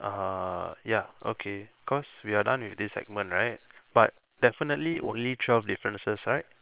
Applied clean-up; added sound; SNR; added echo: neural separator model SepFormer WHAM!.